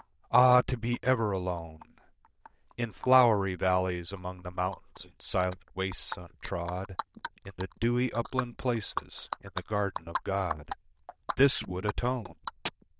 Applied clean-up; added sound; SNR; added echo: neural diffusion model UNIVERSE++.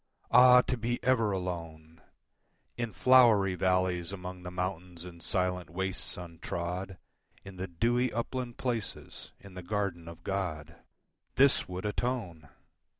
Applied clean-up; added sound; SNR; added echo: none; none; none; none.